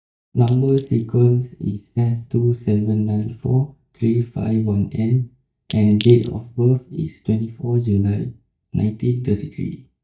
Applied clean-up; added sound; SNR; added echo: neural mask model DeepFilterNet 3.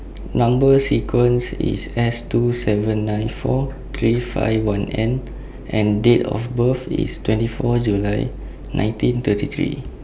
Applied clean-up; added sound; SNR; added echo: none; none; none; none.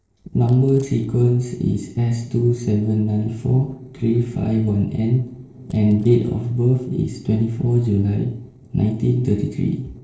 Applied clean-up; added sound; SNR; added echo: neural separator model SepFormer DNS4.